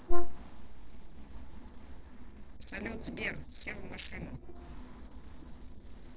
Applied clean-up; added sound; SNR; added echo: neural separator model SepFormer DNS4.